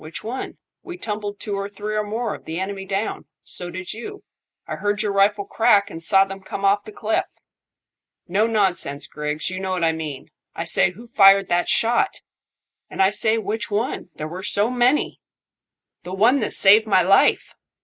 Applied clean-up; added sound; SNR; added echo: neural mask model Resemble Enhance denoiser.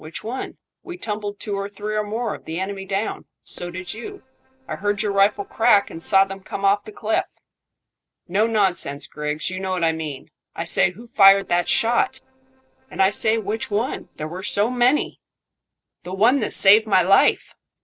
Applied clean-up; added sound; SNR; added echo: neural separator model SepFormer DNS4.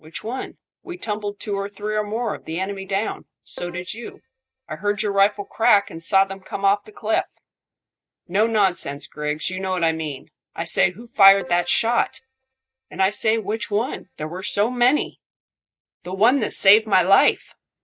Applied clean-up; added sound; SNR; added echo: neural mask model DeepFilterNet 3.